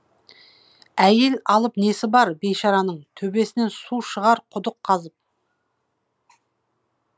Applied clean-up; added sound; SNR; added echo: none; none; none; none.